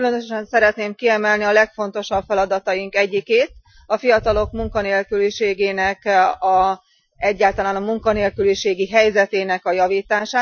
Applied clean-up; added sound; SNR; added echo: classical method Wiener filter.